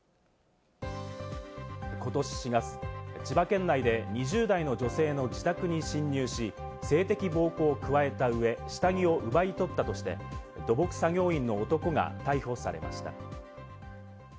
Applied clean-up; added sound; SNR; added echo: none; none; none; none.